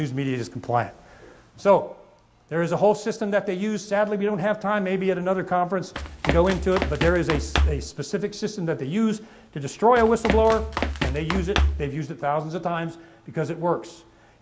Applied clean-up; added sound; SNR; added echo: none; Run; 1 dB; none.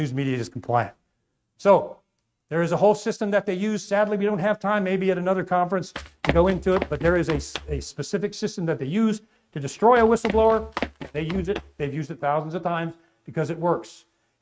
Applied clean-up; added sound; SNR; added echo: neural mask model RNNoise.